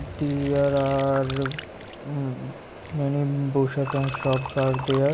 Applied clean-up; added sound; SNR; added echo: none; Liquid; 13 dB; none.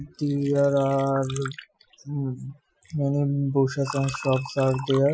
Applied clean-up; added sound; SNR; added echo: classical method Wiener filter.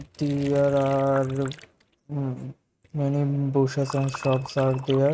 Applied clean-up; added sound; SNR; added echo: neural mask model RNNoise.